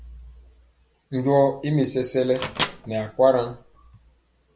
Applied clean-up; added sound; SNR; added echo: none; Microwave oven; 10 dB; none.